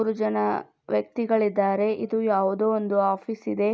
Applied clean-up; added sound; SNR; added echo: none; none; none; none.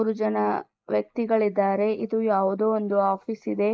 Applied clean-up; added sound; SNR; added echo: neural mask model Resemble Enhance denoiser.